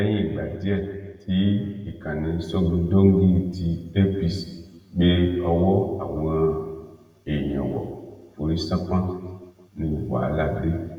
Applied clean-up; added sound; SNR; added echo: none; none; none; reverberation time 1.2 s.